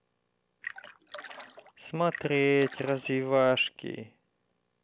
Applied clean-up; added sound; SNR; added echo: none; Splash, splatter; 15 dB; none.